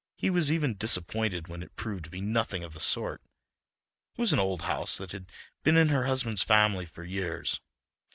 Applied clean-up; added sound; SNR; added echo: none; none; none; none.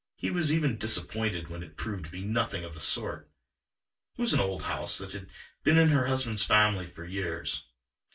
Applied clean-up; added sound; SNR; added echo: none; none; none; reverberation time 0.2 s.